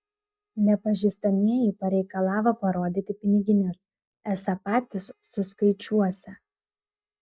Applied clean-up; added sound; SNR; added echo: neural mask model DeepFilterNet 3.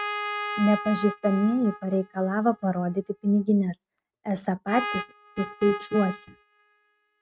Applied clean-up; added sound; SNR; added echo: neural mask model RNNoise.